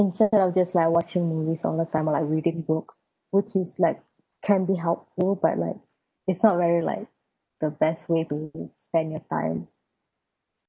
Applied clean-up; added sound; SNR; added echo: none; none; none; none.